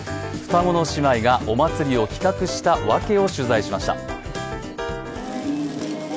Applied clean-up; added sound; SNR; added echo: none; none; none; none.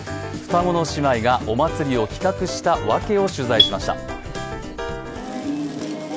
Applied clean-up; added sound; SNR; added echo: none; Marimba, xylophone; 3 dB; none.